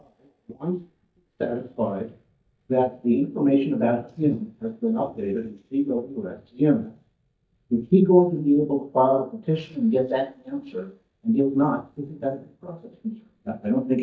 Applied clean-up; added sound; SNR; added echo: neural mask model DeepFilterNet 3.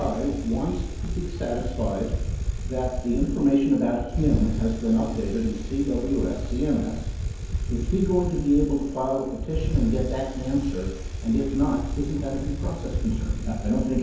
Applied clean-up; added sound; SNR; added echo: none; Bicycle; 3 dB; reverberation time 0.9 s.